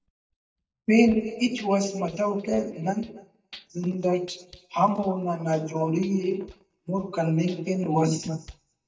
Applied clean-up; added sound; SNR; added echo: neural mask model DeepFilterNet 3.